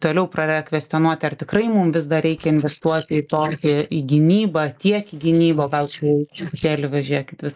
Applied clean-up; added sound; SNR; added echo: neural mask model Resemble Enhance denoiser.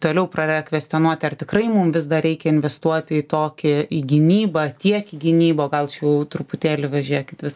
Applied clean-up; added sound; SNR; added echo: none; none; none; none.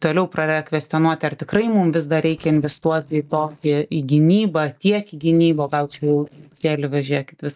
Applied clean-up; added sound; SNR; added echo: neural mask model DeepFilterNet 3.